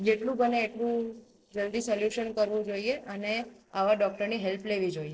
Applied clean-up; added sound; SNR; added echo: neural separator model SepFormer DNS4.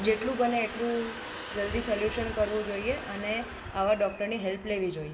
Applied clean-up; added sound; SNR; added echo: none; Domestic sounds, home sounds; 11 dB; reverberation time 1.0 s.